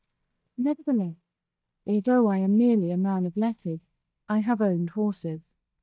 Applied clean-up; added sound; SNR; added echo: neural mask model DeepFilterNet 3.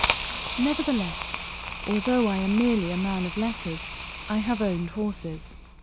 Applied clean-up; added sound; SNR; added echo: none; Hiss; 3 dB; none.